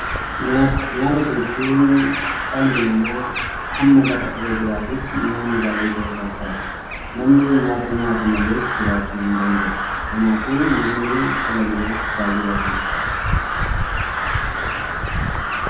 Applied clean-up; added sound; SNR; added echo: none; Crow; 3 dB; reverberation time 0.8 s.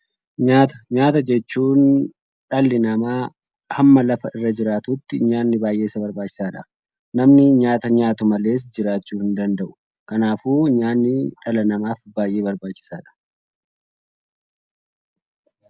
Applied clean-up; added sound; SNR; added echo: none; none; none; none.